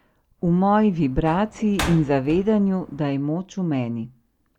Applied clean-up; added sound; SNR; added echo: none; Slam; 14 dB; none.